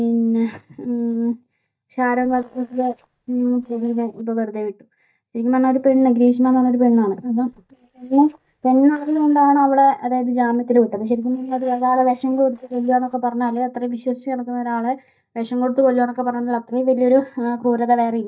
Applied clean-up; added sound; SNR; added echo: neural mask model DeepFilterNet 3.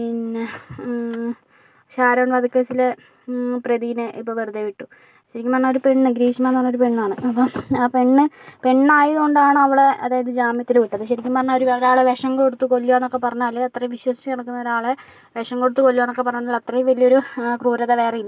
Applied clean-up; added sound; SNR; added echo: none; none; none; none.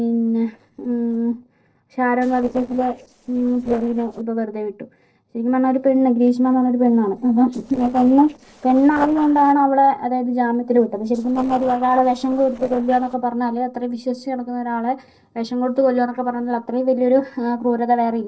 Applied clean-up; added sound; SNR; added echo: neural separator model SepFormer DNS4.